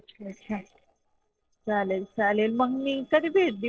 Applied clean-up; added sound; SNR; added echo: neural separator model SepFormer DNS4.